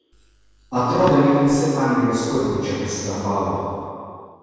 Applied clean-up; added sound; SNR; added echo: none; Drawer open or close; 18 dB; reverberation time 2.2 s.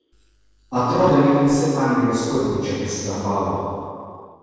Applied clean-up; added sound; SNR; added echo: neural separator model SepFormer DNS4.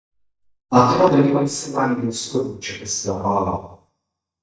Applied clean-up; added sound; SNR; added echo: neural mask model DeepFilterNet 3.